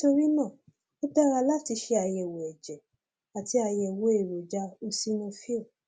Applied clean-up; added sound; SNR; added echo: none; none; none; none.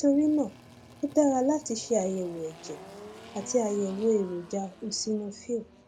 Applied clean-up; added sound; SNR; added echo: none; Engine; 20 dB; none.